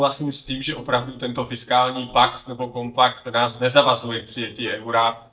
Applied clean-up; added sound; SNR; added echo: neural mask model DeepFilterNet 3.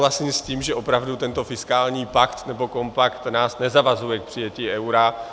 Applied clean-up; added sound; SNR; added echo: none; none; none; none.